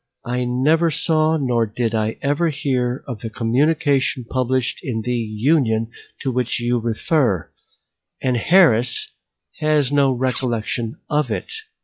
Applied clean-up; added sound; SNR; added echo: classical method log-MMSE.